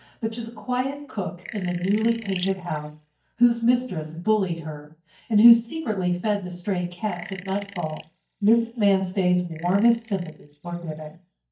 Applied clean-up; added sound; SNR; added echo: neural mask model DeepFilterNet 3.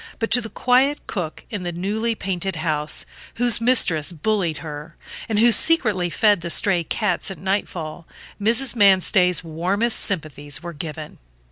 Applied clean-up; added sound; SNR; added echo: none; none; none; none.